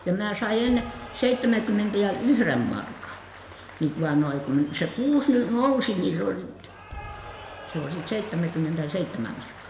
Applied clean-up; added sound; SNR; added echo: none; Applause / Cheering; 17 dB; reverberation time 0.8 s.